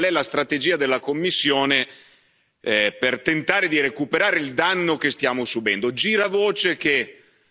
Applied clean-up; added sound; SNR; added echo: none; none; none; none.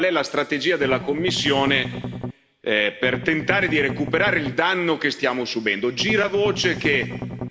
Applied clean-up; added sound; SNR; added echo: none; Strum; 8 dB; reverberation time 1.3 s.